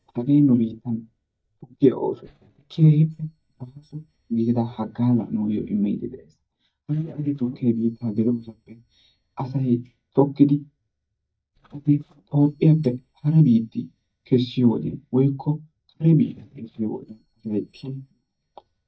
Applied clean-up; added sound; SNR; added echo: neural mask model DeepFilterNet 3.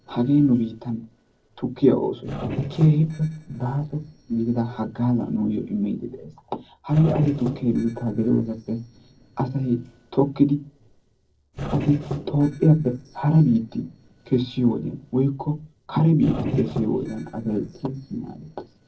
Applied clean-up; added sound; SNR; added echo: neural separator model SepFormer DNS4.